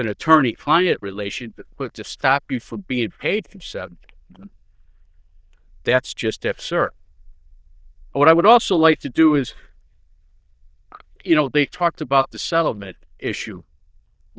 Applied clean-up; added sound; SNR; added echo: neural diffusion model UNIVERSE++.